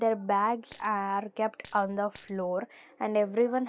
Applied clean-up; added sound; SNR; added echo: none; Coin (dropping); 16 dB; none.